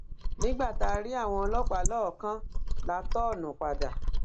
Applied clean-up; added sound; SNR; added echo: neural mask model Resemble Enhance denoiser.